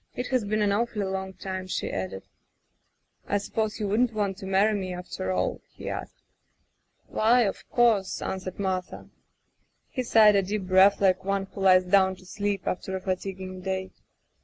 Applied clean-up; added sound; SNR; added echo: none; none; none; none.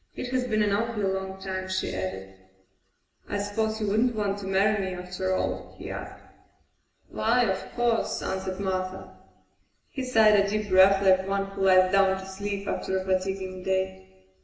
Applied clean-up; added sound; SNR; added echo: none; none; none; reverberation time 1.0 s.